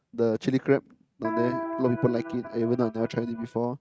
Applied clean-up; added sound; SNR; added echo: neural mask model RNNoise.